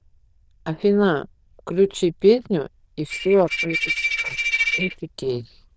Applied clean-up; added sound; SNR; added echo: neural diffusion model UNIVERSE++.